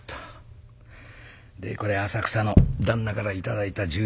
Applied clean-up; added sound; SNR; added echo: none; none; none; none.